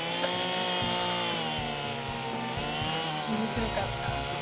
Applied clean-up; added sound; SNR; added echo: none; Sawing / Engine; -5 dB; none.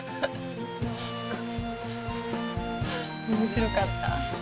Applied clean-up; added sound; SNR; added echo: none; none; none; none.